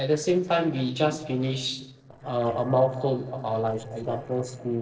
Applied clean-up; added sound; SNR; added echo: neural separator model SepFormer DNS4.